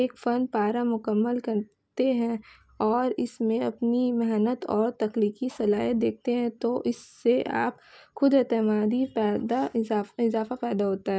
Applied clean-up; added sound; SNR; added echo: none; none; none; none.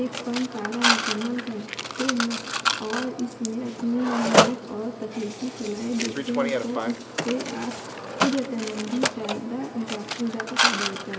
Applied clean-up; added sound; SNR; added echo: none; Mechanisms; -2 dB; reverberation time 2.3 s.